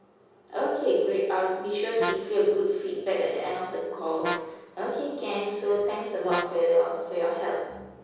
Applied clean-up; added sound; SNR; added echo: none; Brass instrument; 10 dB; reverberation time 1.3 s.